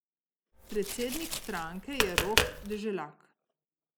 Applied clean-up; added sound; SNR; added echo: none; Tap; -4 dB; none.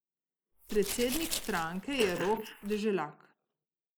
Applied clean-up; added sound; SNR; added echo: neural mask model Resemble Enhance denoiser.